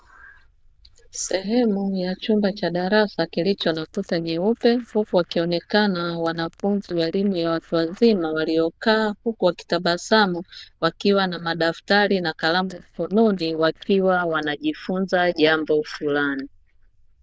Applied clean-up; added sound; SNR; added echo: neural diffusion model UNIVERSE++.